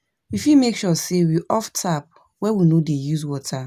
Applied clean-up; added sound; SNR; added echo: none; none; none; none.